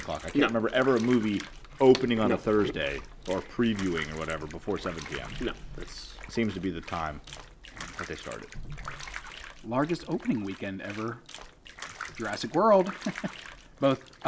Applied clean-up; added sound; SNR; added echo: none; Bathtub (filling or washing); 16 dB; none.